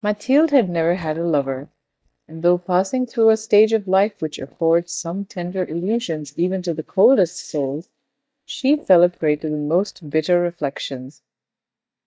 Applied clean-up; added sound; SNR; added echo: neural mask model DeepFilterNet 3.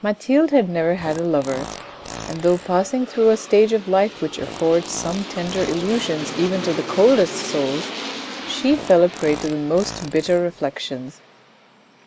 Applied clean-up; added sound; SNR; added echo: none; Fart + Aircraft; 12 dB; none.